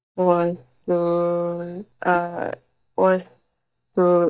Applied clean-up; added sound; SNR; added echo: neural mask model DeepFilterNet 3.